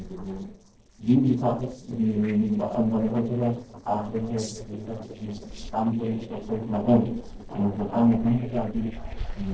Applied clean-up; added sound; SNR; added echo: neural separator model SepFormer DNS4.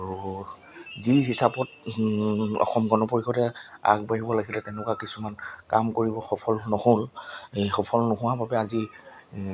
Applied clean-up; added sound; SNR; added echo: none; none; none; none.